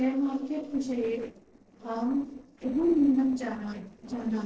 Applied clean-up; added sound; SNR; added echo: neural separator model SepFormer DNS4.